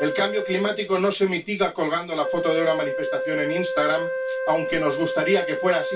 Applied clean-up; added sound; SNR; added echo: none; Wind instrument, woodwind instrument; 4 dB; reverberation time 0.1 s.